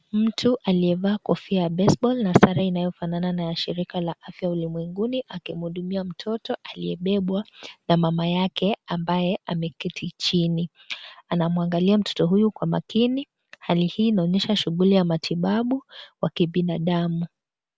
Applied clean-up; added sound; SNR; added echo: none; none; none; none.